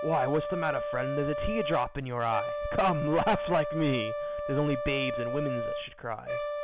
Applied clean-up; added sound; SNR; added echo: none; Brass instrument; 3 dB; none.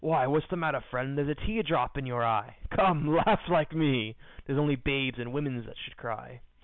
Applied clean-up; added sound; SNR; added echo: none; none; none; none.